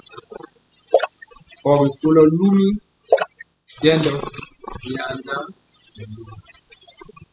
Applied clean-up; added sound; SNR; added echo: classical method spectral subtraction.